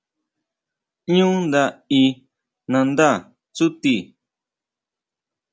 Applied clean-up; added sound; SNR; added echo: none; none; none; none.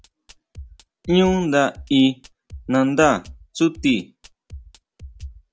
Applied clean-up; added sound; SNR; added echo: none; Drum kit; 20 dB; none.